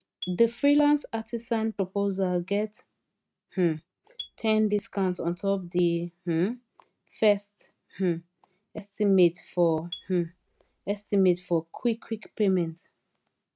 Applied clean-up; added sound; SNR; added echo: neural mask model RNNoise.